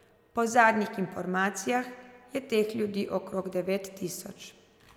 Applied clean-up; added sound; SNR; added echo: none; none; none; none.